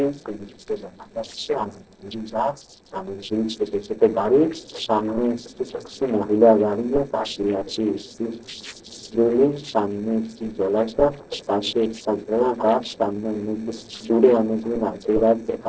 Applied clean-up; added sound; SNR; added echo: neural separator model SepFormer DNS4.